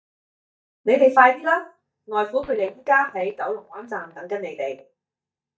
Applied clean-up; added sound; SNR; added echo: neural mask model DeepFilterNet 3.